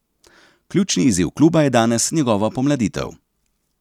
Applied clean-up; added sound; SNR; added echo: none; none; none; none.